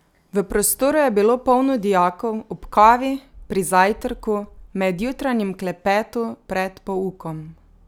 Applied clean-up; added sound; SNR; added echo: none; none; none; none.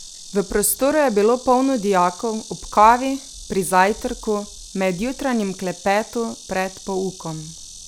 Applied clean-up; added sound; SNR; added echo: none; Insect; 18 dB; none.